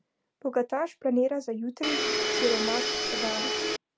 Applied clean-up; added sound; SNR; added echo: none; Domestic sounds, home sounds; -3 dB; none.